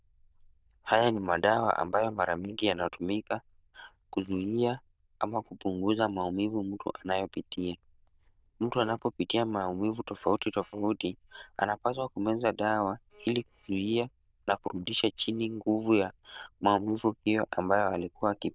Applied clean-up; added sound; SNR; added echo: neural diffusion model UNIVERSE++.